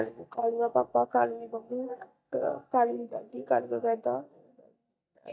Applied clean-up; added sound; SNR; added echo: neural mask model DeepFilterNet 3.